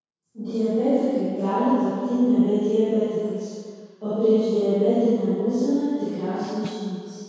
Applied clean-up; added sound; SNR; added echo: none; Snare drum; 20 dB; reverberation time 2.0 s.